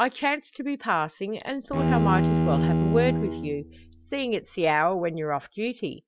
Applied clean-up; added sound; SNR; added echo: none; Bowed string instrument; -2 dB; none.